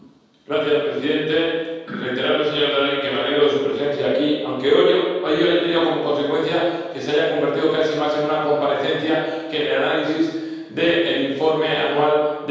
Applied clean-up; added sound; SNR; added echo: none; none; none; reverberation time 1.2 s.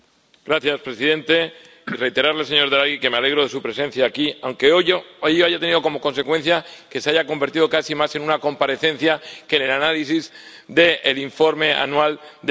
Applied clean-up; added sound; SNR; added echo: none; none; none; none.